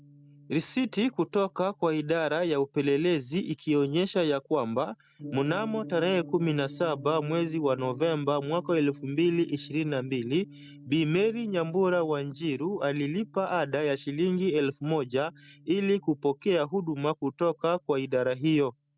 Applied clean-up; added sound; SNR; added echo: neural mask model RNNoise.